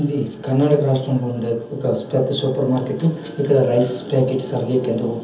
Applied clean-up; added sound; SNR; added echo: none; none; none; reverberation time 0.7 s.